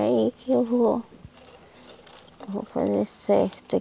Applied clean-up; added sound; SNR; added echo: none; none; none; none.